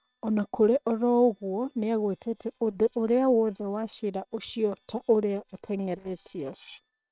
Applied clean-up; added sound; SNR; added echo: neural separator model SepFormer WHAM!.